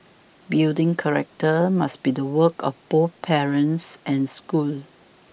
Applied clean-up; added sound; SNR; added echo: none; none; none; none.